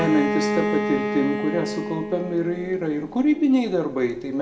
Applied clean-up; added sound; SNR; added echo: none; Bowed string instrument; 5 dB; reverberation time 0.6 s.